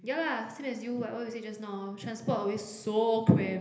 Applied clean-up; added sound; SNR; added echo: none; none; none; reverberation time 1.4 s.